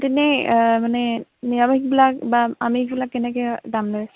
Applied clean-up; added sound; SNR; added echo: none; none; none; none.